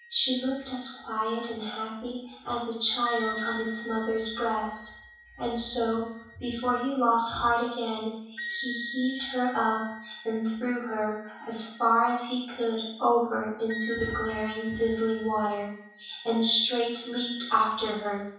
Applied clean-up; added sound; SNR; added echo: none; Wind instrument, woodwind instrument; 15 dB; reverberation time 0.7 s.